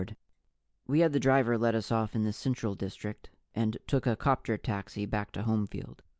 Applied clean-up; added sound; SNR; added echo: none; none; none; none.